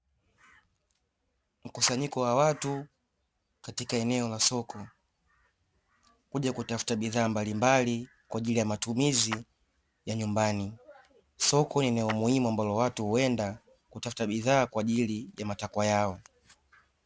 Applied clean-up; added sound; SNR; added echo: none; Clapping; 16 dB; none.